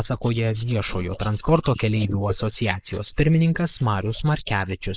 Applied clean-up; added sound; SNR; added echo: neural mask model Resemble Enhance denoiser.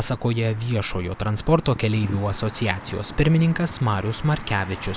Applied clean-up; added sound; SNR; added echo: none; none; none; none.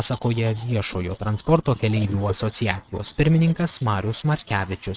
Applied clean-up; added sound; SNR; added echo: neural mask model RNNoise.